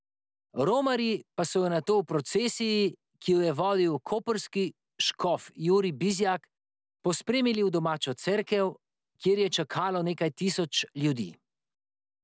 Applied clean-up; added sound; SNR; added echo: none; none; none; none.